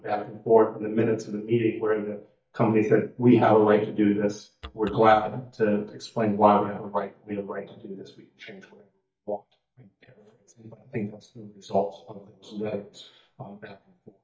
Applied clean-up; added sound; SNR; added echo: neural mask model DeepFilterNet 3.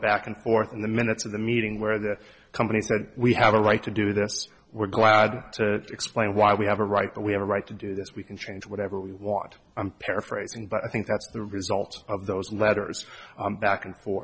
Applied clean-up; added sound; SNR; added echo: none; none; none; none.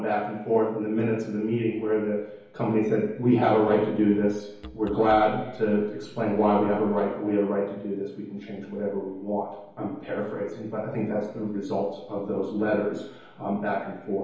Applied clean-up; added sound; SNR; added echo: none; Musical instrument; 20 dB; reverberation time 2.2 s.